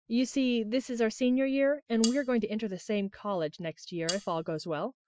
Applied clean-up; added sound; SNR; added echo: classical method Wiener filter.